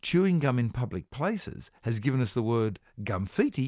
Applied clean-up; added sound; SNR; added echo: none; none; none; none.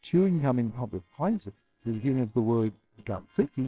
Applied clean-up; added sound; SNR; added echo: neural separator model SepFormer WHAMR!.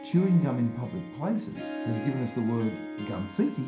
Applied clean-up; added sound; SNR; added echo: none; Harp; 11 dB; reverberation time 0.5 s.